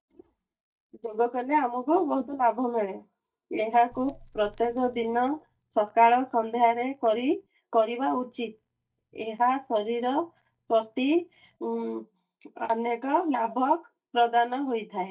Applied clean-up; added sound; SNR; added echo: neural mask model DeepFilterNet 3.